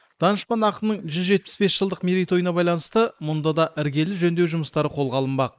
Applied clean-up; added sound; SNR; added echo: neural mask model Resemble Enhance denoiser.